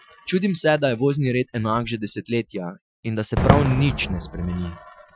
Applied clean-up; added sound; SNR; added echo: classical method Wiener filter.